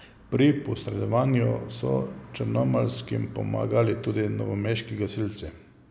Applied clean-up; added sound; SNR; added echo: none; none; none; none.